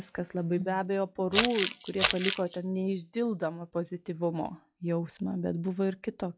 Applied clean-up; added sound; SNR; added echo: classical method log-MMSE.